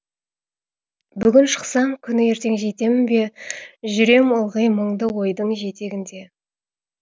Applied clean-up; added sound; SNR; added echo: none; none; none; none.